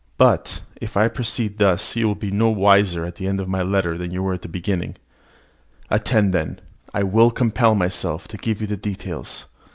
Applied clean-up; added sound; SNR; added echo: none; none; none; none.